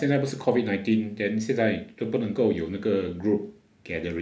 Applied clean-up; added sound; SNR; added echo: none; none; none; none.